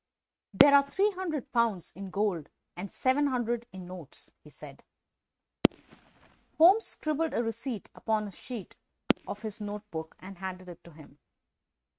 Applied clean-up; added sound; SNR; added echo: neural mask model RNNoise.